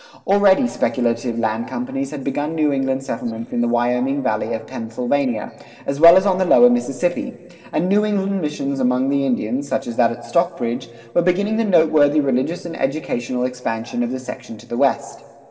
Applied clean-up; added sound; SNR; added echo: neural separator model SepFormer DNS4.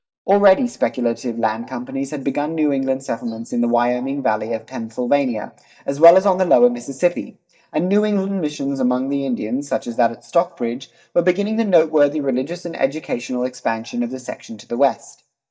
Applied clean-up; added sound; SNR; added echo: neural mask model DeepFilterNet 3.